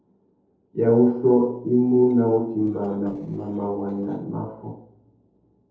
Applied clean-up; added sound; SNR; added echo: neural separator model SepFormer DNS4.